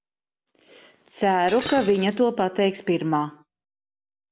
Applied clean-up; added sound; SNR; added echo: none; Shatter; 12 dB; none.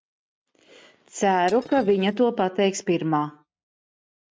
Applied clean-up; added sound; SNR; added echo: neural mask model RNNoise.